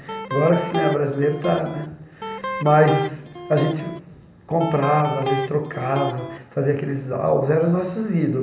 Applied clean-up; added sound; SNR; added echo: none; Electric guitar; 7 dB; reverberation time 0.9 s.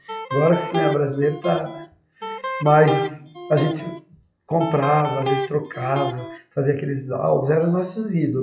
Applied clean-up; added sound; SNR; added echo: classical method WPE with log-MMSE.